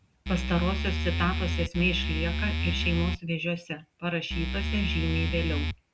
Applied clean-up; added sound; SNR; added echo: none; Musical instrument; -2 dB; none.